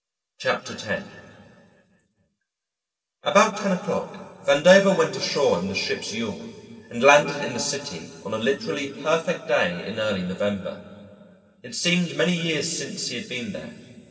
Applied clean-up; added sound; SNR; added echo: none; none; none; reverberation time 2.5 s.